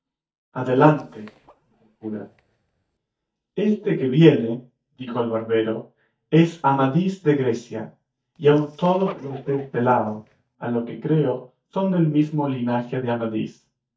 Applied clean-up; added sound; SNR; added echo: neural mask model DeepFilterNet 3.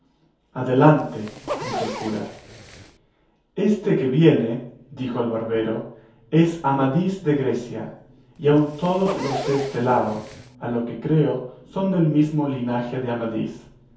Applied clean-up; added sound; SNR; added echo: none; Zipper (clothing); 11 dB; reverberation time 0.6 s.